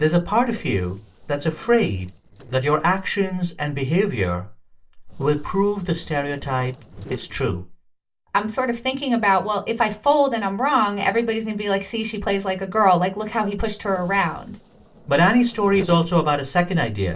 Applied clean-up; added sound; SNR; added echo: neural separator model SepFormer DNS4.